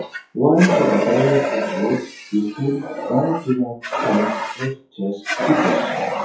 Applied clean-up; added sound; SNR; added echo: classical method WPE with log-MMSE.